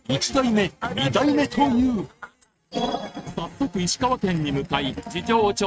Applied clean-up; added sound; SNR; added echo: neural mask model RNNoise.